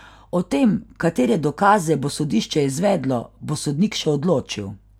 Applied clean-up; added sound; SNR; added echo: none; none; none; none.